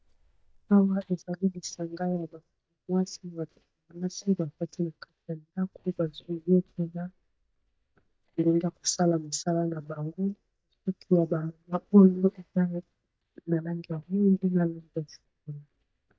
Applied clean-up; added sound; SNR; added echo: neural mask model DeepFilterNet 3.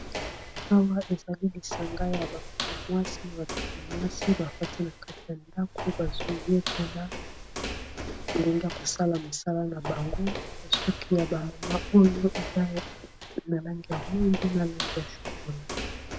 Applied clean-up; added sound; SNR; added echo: none; Walk, footsteps; 7 dB; none.